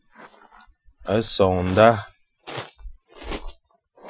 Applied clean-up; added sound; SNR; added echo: classical method Wiener filter.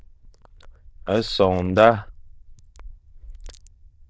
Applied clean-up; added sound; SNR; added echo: neural diffusion model UNIVERSE++.